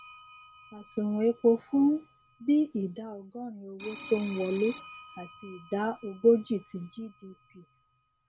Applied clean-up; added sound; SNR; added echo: none; Telephone; 14 dB; none.